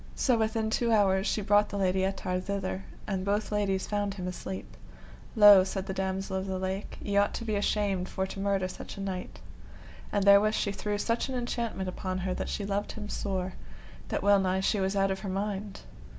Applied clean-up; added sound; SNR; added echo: none; none; none; none.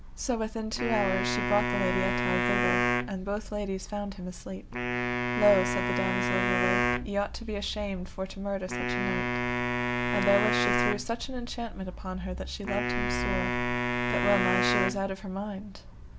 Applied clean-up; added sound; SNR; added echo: none; Wind instrument, woodwind instrument; -1 dB; none.